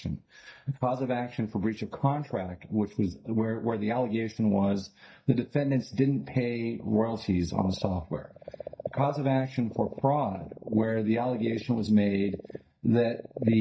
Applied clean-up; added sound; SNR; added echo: neural mask model DeepFilterNet 3.